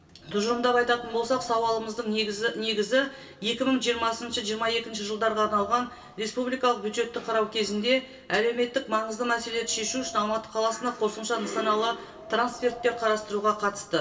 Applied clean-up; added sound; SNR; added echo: none; Wind; 20 dB; reverberation time 0.2 s.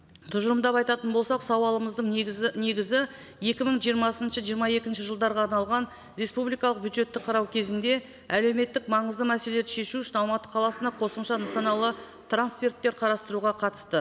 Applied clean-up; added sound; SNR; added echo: none; none; none; none.